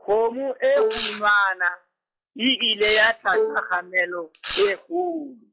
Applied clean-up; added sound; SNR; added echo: classical method log-MMSE.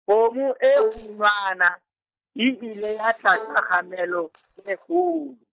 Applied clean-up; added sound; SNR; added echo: neural mask model DeepFilterNet 3.